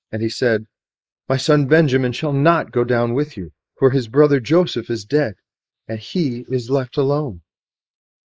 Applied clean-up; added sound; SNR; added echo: neural mask model Resemble Enhance denoiser.